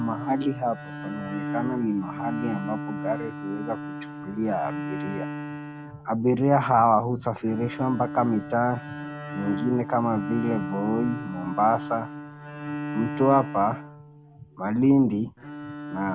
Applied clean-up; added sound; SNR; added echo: none; Bowed string instrument; 9 dB; none.